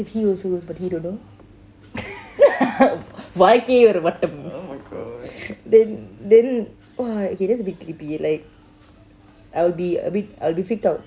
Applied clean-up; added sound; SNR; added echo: none; none; none; none.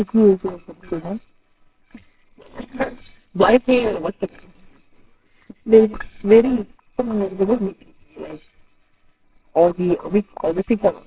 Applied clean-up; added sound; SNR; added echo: neural separator model SepFormer WHAMR!.